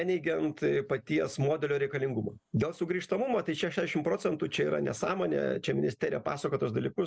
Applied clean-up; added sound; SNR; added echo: none; none; none; none.